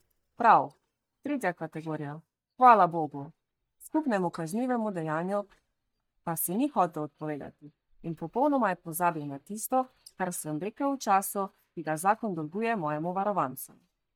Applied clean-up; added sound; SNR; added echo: neural mask model DeepFilterNet 3.